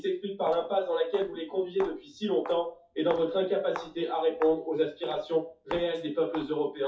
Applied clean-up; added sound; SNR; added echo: classical method WPE with log-MMSE.